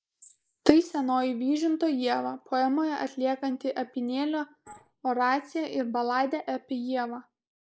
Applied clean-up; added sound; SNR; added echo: neural mask model Resemble Enhance denoiser.